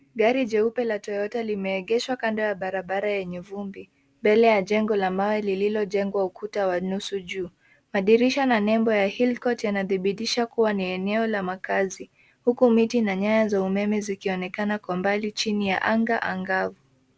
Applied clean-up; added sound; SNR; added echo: none; none; none; none.